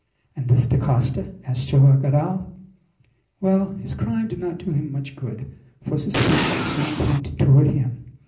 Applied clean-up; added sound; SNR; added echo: none; Explosion; 2 dB; reverberation time 0.5 s.